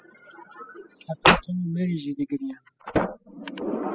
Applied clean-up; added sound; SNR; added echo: classical method spectral subtraction.